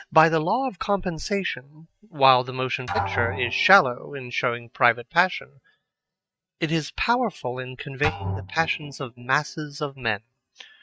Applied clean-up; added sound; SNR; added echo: neural mask model RNNoise.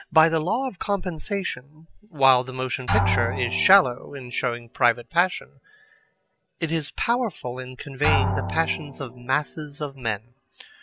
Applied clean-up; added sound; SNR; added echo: none; Drum; 7 dB; none.